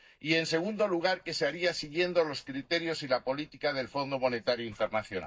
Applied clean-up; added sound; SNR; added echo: neural mask model DeepFilterNet 3.